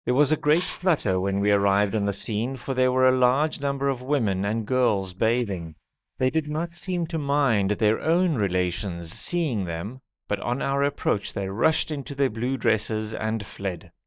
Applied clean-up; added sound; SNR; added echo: neural mask model DeepFilterNet 3.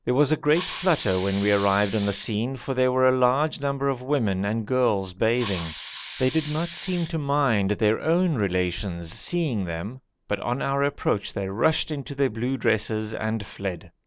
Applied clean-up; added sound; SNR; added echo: none; Hiss; 14 dB; none.